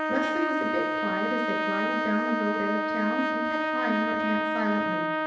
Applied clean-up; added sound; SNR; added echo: none; Trumpet; -4 dB; reverberation time 0.8 s.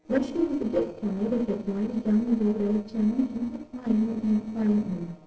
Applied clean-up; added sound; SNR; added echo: neural separator model SepFormer DNS4.